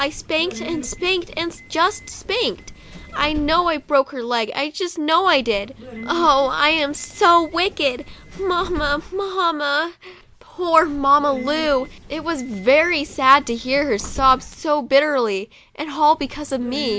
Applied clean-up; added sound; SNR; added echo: none; Subway, metro, underground; 17 dB; none.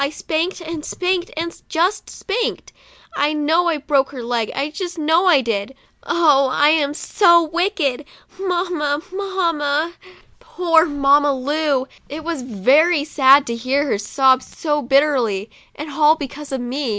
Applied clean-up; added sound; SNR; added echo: none; none; none; none.